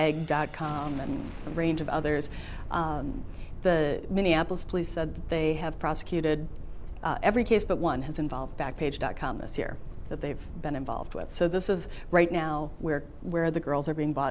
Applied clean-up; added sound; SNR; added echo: none; Thunderstorm; 8 dB; none.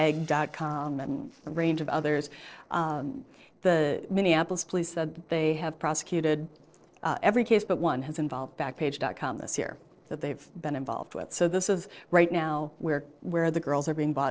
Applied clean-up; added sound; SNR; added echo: neural separator model SepFormer DNS4.